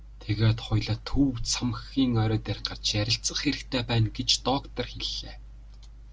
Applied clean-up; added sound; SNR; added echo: none; none; none; none.